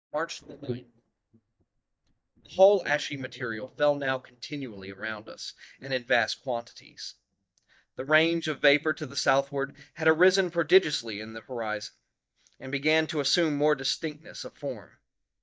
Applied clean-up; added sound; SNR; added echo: neural mask model DeepFilterNet 3.